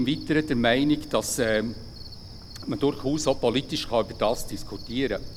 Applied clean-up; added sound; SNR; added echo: none; Cricket; 12 dB; none.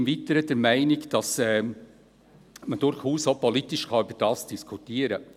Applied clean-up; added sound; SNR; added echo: none; none; none; none.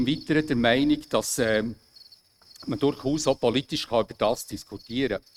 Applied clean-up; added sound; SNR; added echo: neural mask model RNNoise.